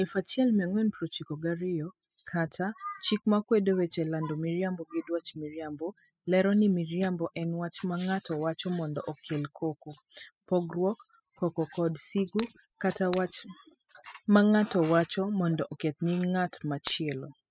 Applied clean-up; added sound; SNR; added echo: classical method spectral subtraction.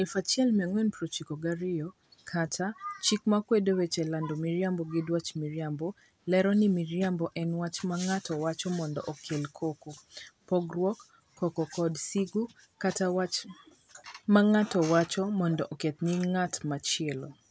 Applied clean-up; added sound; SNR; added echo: none; none; none; none.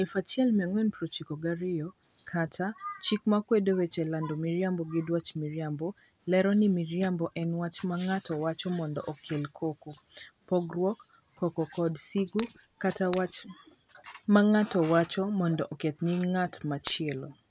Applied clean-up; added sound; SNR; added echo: none; Shatter; 15 dB; none.